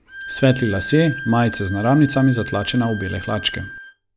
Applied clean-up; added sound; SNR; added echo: none; Bowed string instrument; 13 dB; none.